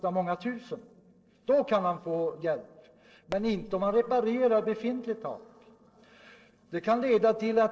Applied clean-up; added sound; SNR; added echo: neural separator model SepFormer DNS4.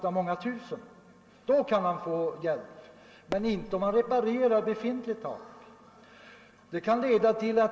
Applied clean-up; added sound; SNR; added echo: none; Fireworks; 14 dB; reverberation time 2.2 s.